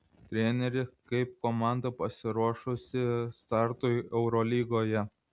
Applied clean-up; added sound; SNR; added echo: none; none; none; none.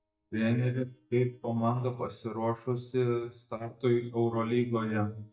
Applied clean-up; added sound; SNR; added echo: neural mask model DeepFilterNet 3.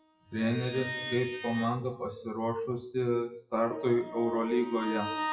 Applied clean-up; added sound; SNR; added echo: classical method WPE with log-MMSE.